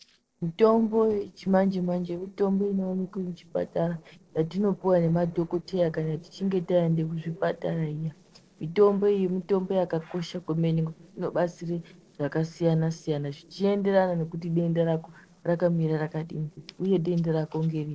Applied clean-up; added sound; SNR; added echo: neural separator model SepFormer DNS4.